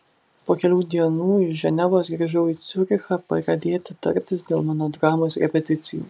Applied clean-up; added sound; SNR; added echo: none; none; none; none.